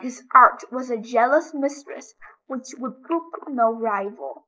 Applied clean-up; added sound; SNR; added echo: neural mask model Resemble Enhance denoiser.